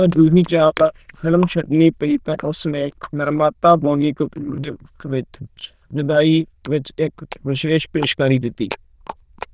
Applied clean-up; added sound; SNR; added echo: neural diffusion model UNIVERSE++.